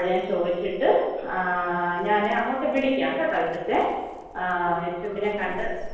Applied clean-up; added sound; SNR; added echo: neural separator model SepFormer DNS4.